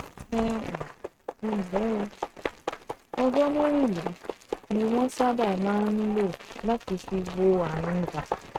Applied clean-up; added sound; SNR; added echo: neural mask model RNNoise.